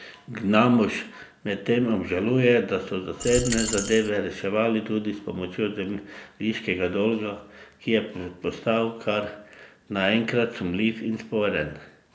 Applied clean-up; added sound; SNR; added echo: none; Coin (dropping); 5 dB; none.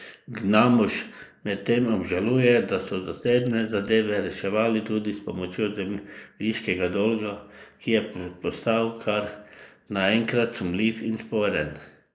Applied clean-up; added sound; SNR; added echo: neural mask model Resemble Enhance denoiser.